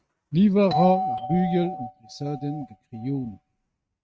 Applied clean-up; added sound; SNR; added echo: neural mask model RNNoise.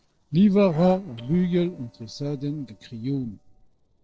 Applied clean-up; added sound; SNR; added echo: neural separator model SepFormer DNS4.